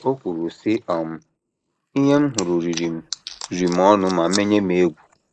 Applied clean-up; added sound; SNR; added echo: neural mask model Resemble Enhance denoiser.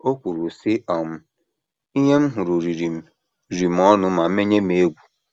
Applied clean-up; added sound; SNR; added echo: none; none; none; none.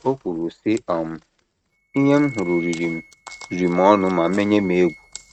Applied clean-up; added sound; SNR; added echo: neural mask model RNNoise.